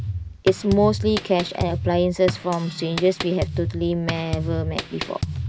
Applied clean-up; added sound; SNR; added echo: none; Drum kit; 6 dB; none.